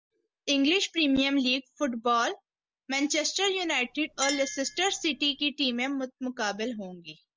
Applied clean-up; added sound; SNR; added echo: none; Chink, clink; 18 dB; none.